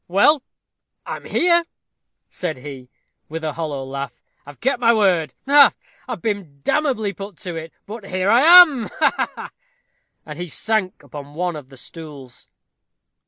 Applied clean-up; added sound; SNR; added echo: none; none; none; none.